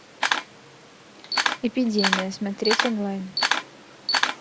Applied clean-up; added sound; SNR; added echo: none; Camera; -2 dB; none.